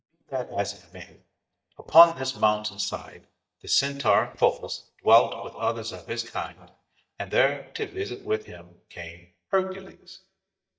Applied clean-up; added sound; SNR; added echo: neural mask model DeepFilterNet 3.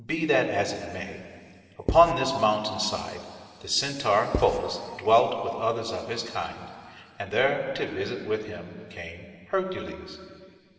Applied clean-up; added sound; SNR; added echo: none; Writing; 4 dB; reverberation time 2.7 s.